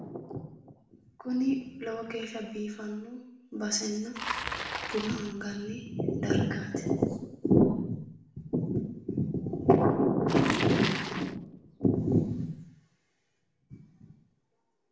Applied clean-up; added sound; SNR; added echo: none; Bicycle; 12 dB; reverberation time 0.8 s.